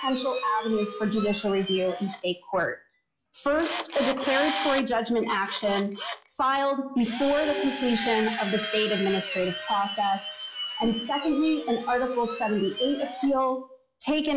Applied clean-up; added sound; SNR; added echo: classical method log-MMSE.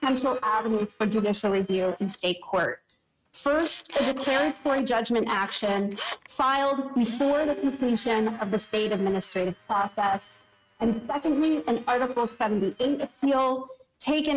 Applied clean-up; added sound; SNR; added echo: neural mask model RNNoise.